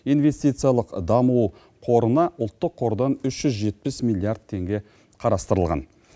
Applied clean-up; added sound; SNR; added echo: none; none; none; none.